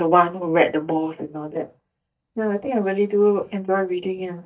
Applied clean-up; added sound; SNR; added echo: neural mask model DeepFilterNet 3.